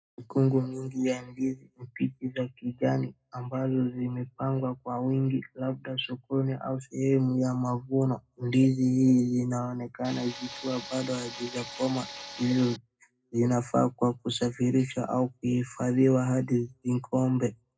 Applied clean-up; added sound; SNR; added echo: none; Tools; 13 dB; reverberation time 0.2 s.